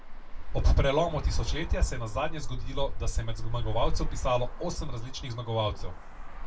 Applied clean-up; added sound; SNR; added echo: none; Traffic noise, roadway noise; 1 dB; reverberation time 0.1 s.